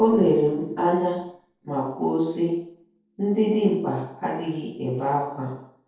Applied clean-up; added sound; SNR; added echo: neural separator model SepFormer DNS4.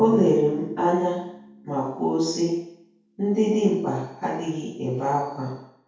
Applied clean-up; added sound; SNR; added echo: none; Drum; 18 dB; reverberation time 0.6 s.